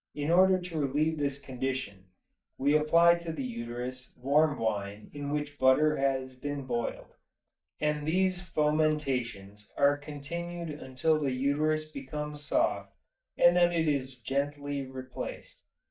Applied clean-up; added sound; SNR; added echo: neural mask model DeepFilterNet 3.